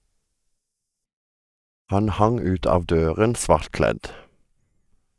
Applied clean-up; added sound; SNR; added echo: neural mask model DeepFilterNet 3.